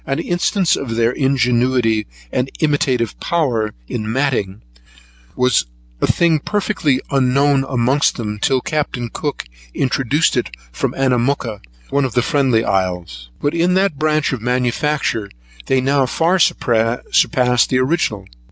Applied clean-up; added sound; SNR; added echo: none; none; none; none.